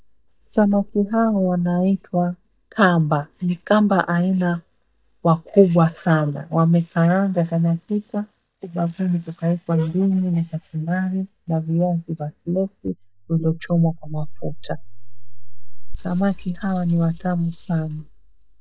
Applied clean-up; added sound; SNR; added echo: neural mask model DeepFilterNet 3.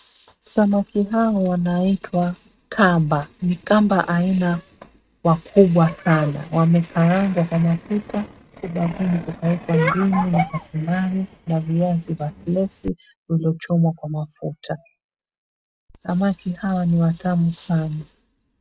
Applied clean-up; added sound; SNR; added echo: neural mask model RNNoise.